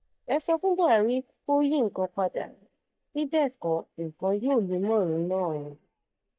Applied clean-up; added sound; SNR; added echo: neural mask model DeepFilterNet 3.